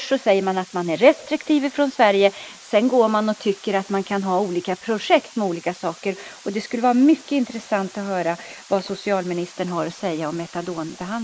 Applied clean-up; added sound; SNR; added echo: neural mask model Resemble Enhance denoiser.